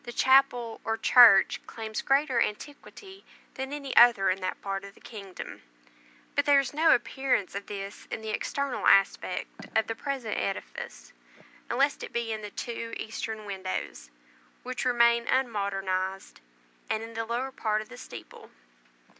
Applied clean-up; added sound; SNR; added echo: none; none; none; none.